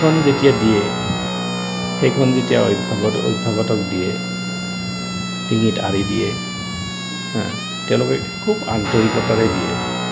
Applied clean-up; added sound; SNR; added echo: none; Guitar + Siren; 4 dB; none.